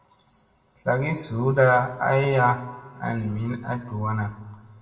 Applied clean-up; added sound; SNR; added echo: none; none; none; reverberation time 1.4 s.